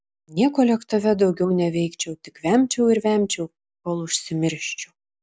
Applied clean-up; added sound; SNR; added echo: none; none; none; none.